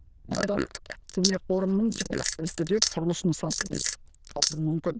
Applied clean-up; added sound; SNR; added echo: neural diffusion model UNIVERSE++.